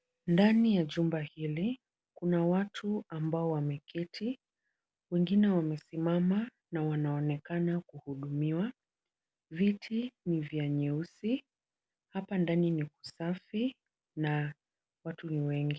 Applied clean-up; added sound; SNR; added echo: none; none; none; none.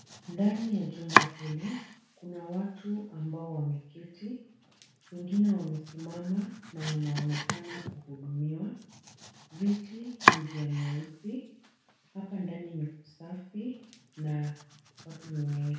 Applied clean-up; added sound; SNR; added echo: none; Domestic sounds, home sounds; 1 dB; reverberation time 0.6 s.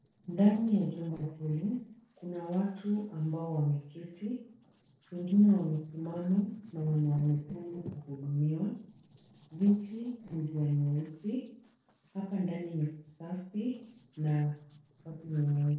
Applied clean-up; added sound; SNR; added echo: neural separator model SepFormer DNS4.